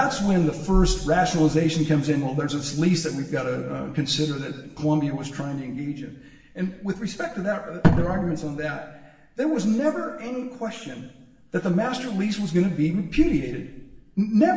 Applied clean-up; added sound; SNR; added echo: none; none; none; reverberation time 1.1 s.